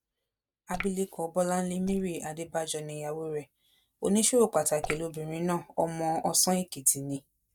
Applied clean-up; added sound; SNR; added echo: neural mask model DeepFilterNet 3.